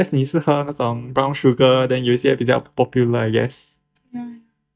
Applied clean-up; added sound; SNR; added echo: neural mask model DeepFilterNet 3.